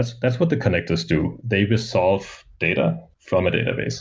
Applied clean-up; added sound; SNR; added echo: none; none; none; none.